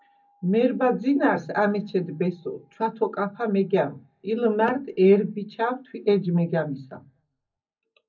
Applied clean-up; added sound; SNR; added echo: none; none; none; reverberation time 0.4 s.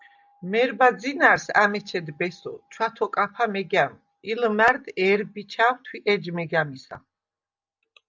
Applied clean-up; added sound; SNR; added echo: none; none; none; none.